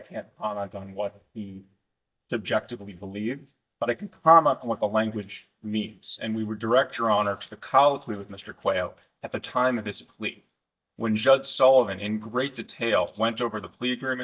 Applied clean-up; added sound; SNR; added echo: neural mask model DeepFilterNet 3.